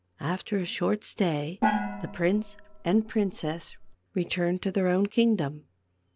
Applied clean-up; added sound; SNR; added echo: none; Gong; 5 dB; none.